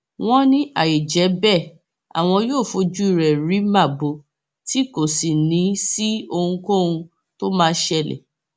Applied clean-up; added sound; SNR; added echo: none; none; none; none.